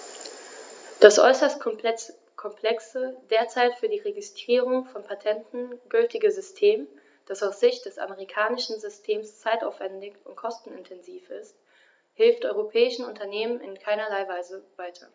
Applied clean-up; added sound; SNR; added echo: none; none; none; none.